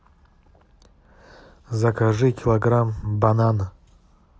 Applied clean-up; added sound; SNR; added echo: none; none; none; none.